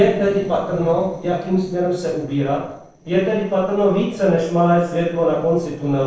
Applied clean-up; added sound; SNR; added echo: neural separator model SepFormer DNS4.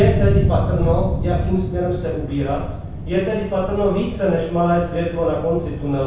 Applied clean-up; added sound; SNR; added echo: none; Thunder; 2 dB; reverberation time 0.6 s.